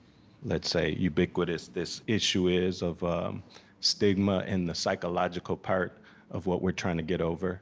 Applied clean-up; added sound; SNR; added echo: none; none; none; none.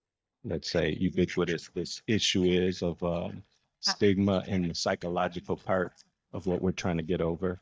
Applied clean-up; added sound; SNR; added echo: neural mask model DeepFilterNet 3.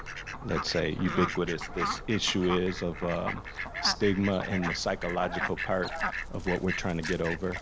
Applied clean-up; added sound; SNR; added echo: none; Fowl; 5 dB; none.